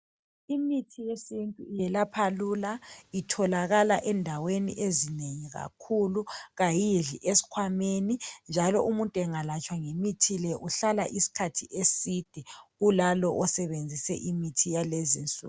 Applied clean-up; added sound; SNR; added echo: none; none; none; none.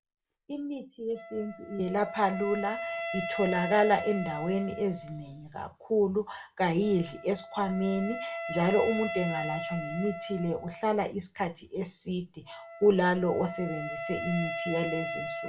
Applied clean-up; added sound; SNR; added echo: none; Wind instrument, woodwind instrument; 9 dB; reverberation time 0.2 s.